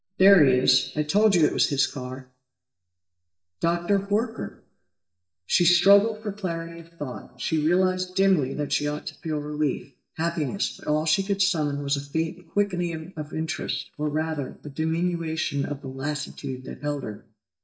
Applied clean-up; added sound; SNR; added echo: neural mask model DeepFilterNet 3.